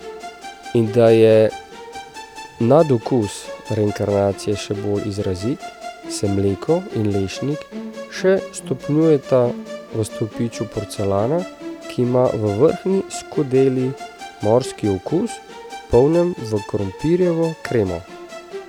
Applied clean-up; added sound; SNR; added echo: none; Musical instrument; 14 dB; none.